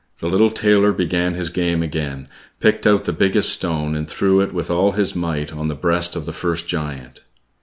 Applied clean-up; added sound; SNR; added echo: none; none; none; none.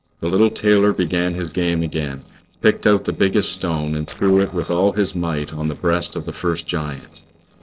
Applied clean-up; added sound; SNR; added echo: neural separator model SepFormer DNS4.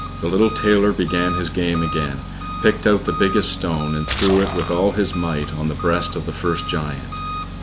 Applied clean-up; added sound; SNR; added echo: none; Splash, splatter + Engine; 7 dB; none.